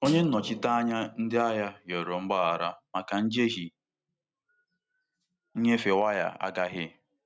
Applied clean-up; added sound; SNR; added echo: none; Snare drum; 15 dB; none.